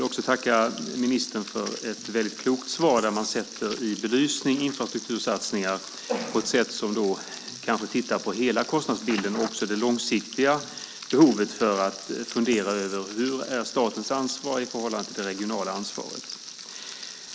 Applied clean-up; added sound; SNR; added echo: none; Frying (food); 13 dB; none.